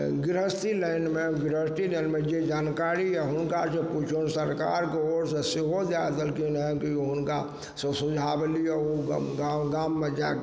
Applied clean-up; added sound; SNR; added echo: none; none; none; none.